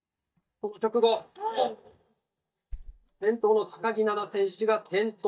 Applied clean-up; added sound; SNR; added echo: neural mask model DeepFilterNet 3.